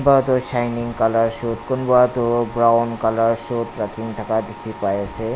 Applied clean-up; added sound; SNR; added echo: none; none; none; none.